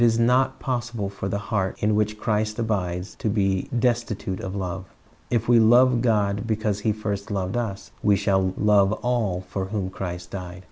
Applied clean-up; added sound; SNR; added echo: none; none; none; none.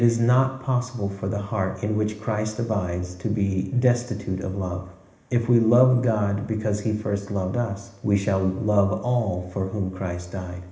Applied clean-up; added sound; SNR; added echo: none; none; none; reverberation time 1.0 s.